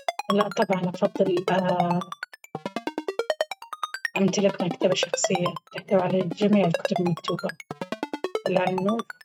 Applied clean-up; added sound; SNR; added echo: neural mask model RNNoise.